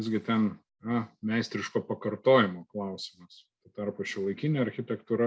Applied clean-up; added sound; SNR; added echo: none; none; none; none.